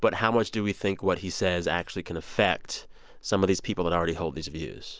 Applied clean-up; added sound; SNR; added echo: none; none; none; none.